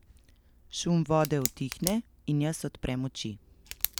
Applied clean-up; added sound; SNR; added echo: none; Tick; 9 dB; none.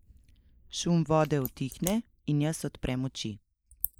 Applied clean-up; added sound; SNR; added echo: neural mask model Resemble Enhance denoiser.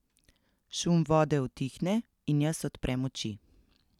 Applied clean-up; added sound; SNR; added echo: none; none; none; none.